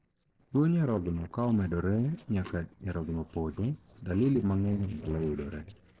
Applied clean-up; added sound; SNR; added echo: neural separator model SepFormer DNS4.